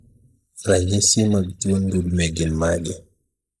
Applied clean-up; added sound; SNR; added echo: neural mask model Resemble Enhance denoiser.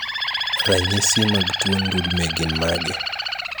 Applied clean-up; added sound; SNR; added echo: none; Bird; 1 dB; none.